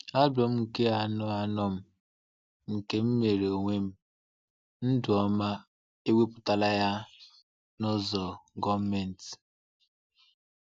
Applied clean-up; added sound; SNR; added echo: none; none; none; none.